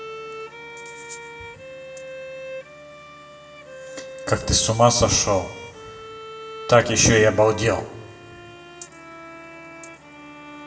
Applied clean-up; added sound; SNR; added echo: none; Bowed string instrument; 15 dB; reverberation time 1.5 s.